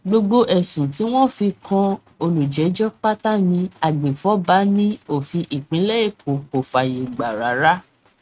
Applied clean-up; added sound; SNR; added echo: neural mask model RNNoise.